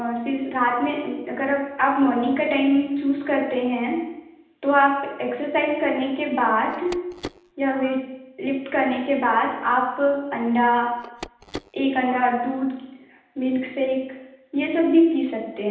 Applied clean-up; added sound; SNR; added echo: none; Telephone; 19 dB; reverberation time 0.9 s.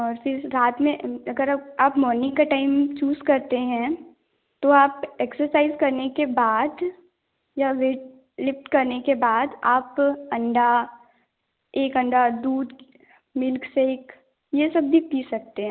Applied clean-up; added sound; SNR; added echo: none; none; none; none.